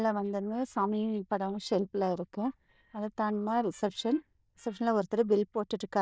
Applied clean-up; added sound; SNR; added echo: neural diffusion model UNIVERSE++.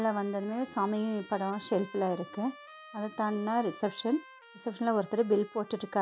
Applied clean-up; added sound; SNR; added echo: none; Trumpet; 20 dB; none.